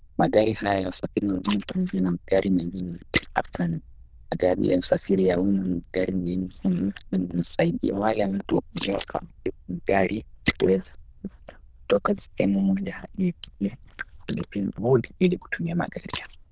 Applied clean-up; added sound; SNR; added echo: neural diffusion model UNIVERSE++.